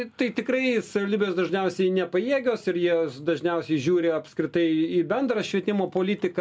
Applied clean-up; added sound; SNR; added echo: none; none; none; none.